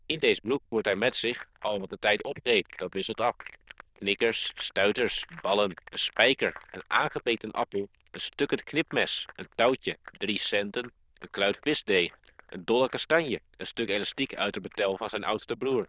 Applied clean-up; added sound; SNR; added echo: neural diffusion model UNIVERSE++.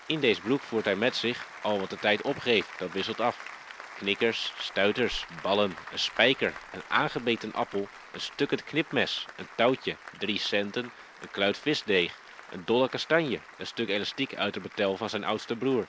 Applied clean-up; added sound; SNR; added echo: none; Applause; 16 dB; none.